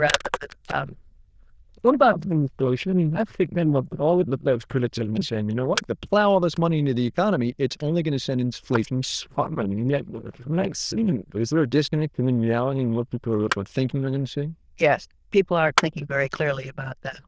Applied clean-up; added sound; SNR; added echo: neural diffusion model UNIVERSE++.